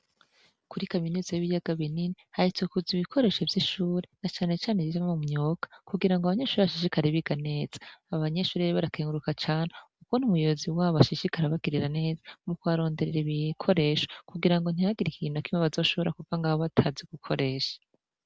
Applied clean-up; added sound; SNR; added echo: none; none; none; none.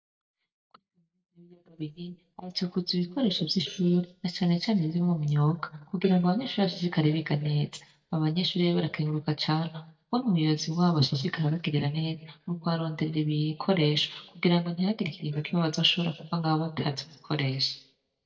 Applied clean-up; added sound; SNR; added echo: neural mask model DeepFilterNet 3.